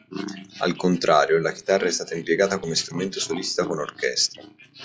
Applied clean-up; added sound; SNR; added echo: classical method log-MMSE.